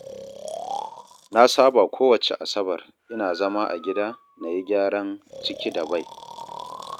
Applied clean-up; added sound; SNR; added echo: neural mask model RNNoise.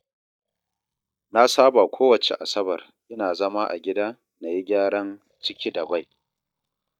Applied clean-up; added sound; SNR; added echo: neural mask model DeepFilterNet 3.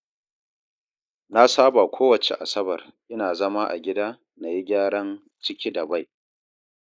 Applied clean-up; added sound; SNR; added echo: neural mask model Resemble Enhance denoiser.